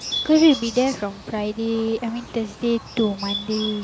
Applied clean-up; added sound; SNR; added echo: none; Bird; 11 dB; none.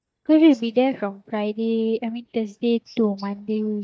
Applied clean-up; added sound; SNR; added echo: neural mask model DeepFilterNet 3.